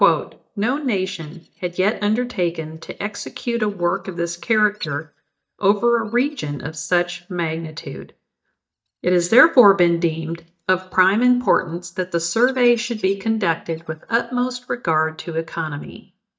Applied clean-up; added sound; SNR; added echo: neural mask model DeepFilterNet 3.